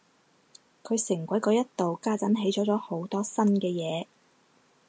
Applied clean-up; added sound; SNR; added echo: none; none; none; none.